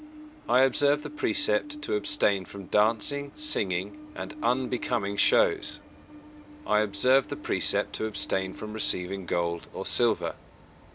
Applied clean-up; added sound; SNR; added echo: none; Train; 16 dB; none.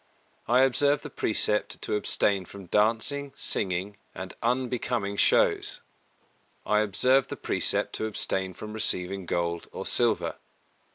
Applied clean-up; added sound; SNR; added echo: none; none; none; none.